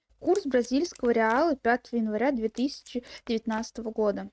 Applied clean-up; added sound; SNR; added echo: neural mask model RNNoise.